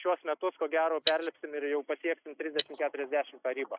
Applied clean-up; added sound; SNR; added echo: neural mask model RNNoise.